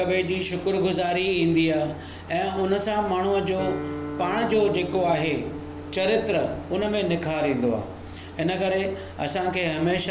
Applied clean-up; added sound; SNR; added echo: none; Guitar; 14 dB; none.